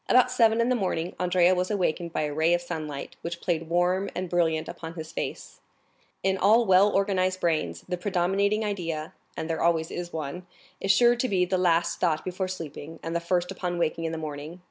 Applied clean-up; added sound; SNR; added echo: none; none; none; none.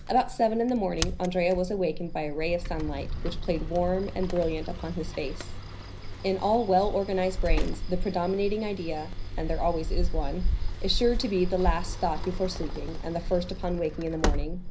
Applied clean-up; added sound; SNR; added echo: none; Sliding door; 1 dB; reverberation time 0.5 s.